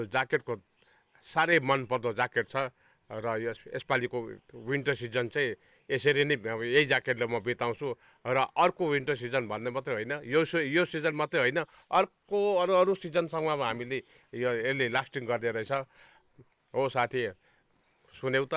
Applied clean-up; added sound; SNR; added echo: neural mask model Resemble Enhance denoiser.